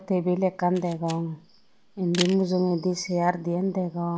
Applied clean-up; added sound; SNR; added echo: none; Camera; 15 dB; none.